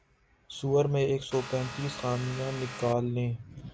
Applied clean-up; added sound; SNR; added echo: none; Vehicle; 11 dB; none.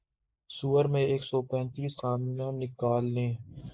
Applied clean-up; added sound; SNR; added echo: neural mask model Resemble Enhance denoiser.